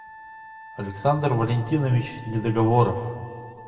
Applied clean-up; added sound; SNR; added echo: none; Wind instrument, woodwind instrument; 18 dB; reverberation time 1.6 s.